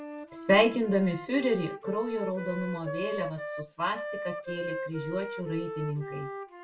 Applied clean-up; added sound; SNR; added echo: none; Wind instrument, woodwind instrument; 8 dB; reverberation time 0.2 s.